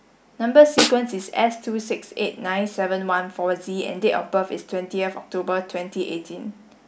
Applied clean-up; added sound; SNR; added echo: none; Snare drum; 4 dB; none.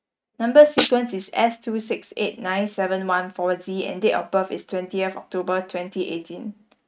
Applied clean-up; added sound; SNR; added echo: neural mask model RNNoise.